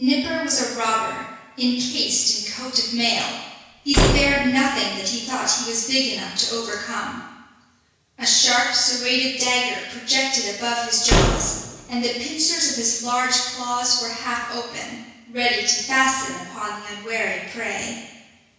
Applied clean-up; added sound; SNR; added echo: none; Slam; 0 dB; reverberation time 1.1 s.